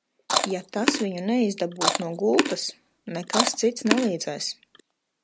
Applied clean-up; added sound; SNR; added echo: none; Chewing, mastication; 1 dB; none.